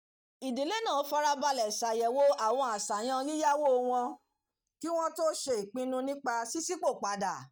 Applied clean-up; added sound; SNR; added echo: neural mask model DeepFilterNet 3.